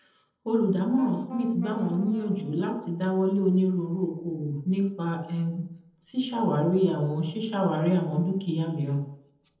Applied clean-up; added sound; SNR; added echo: neural separator model SepFormer DNS4.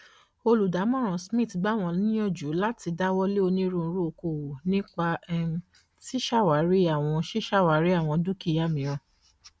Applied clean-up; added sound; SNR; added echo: none; none; none; none.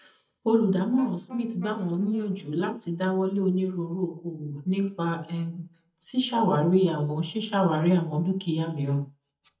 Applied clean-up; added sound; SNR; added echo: neural mask model DeepFilterNet 3.